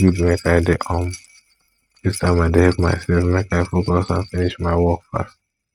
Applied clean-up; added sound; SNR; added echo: neural mask model RNNoise.